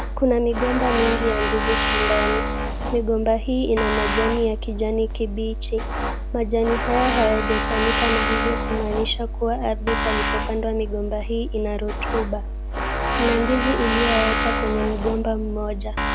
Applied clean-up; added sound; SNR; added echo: none; Tools; 0 dB; none.